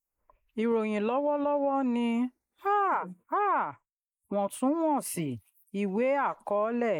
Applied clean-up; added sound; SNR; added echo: neural mask model Resemble Enhance denoiser.